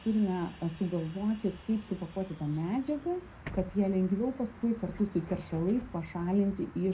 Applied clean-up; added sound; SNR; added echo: none; Bus; 17 dB; reverberation time 0.2 s.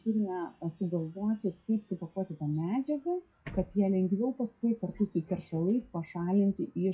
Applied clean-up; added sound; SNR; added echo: classical method WPE with log-MMSE.